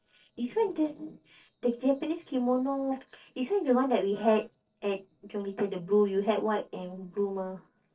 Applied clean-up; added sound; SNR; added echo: neural separator model SepFormer DNS4.